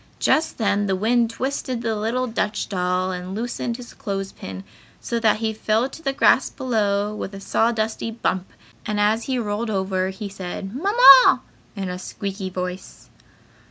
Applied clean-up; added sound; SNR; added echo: none; none; none; none.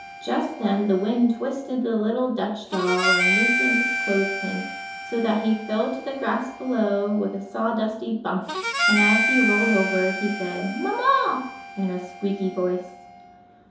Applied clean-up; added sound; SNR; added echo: none; Harmonica; 3 dB; reverberation time 2.8 s.